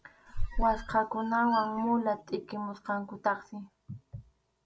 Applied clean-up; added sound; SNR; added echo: none; Squeak; 3 dB; none.